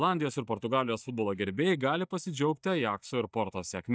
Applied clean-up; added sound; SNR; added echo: neural mask model DeepFilterNet 3.